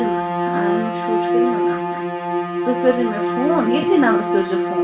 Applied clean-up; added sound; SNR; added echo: none; Bowed string instrument; -2 dB; reverberation time 0.3 s.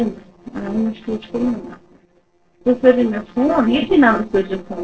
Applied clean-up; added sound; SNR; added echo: neural separator model SepFormer DNS4.